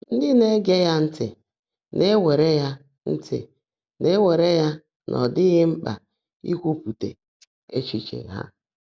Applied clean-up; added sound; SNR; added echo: none; none; none; none.